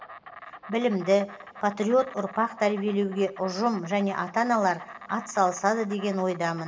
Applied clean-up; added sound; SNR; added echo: none; Insect; 18 dB; reverberation time 1.9 s.